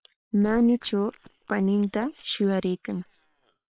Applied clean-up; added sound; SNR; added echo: neural separator model SepFormer WHAM!.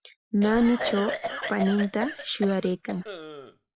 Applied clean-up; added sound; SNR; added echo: none; Cough; 8 dB; none.